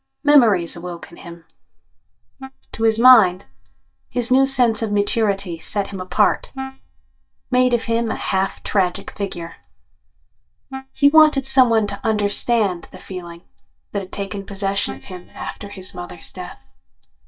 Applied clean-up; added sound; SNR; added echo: neural mask model DeepFilterNet 3.